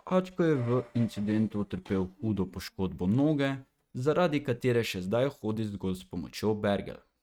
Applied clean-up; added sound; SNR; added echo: neural mask model RNNoise.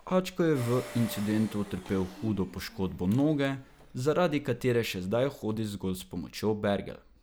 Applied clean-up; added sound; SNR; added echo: none; Engine; 20 dB; none.